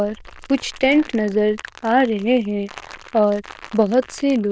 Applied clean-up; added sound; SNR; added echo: neural diffusion model UNIVERSE++.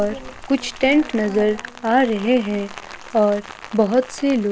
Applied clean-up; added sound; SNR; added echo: none; Rain; 17 dB; none.